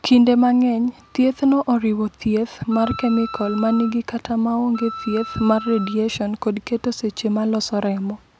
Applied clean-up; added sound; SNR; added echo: none; Wind instrument, woodwind instrument; 14 dB; none.